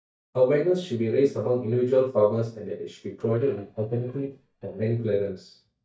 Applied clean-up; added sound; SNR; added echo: neural mask model DeepFilterNet 3.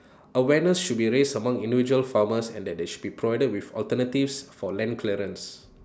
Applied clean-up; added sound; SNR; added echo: none; none; none; none.